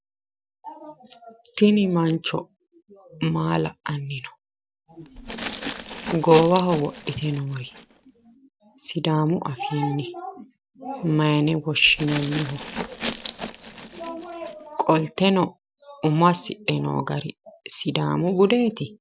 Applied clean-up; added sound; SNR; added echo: none; Glass; 11 dB; none.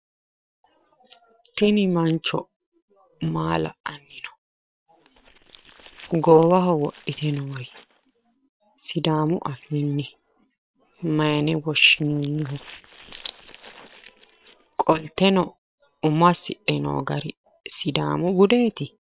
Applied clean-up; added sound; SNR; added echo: neural separator model SepFormer WHAM!.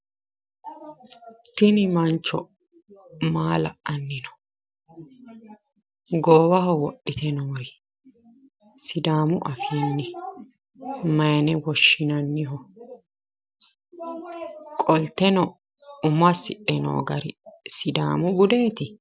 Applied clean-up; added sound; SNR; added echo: none; none; none; none.